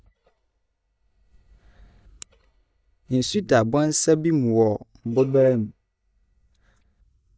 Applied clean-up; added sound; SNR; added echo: neural mask model DeepFilterNet 3.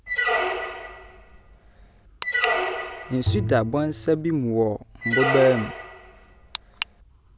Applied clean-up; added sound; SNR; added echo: none; Squeak + Bowed string instrument; 2 dB; none.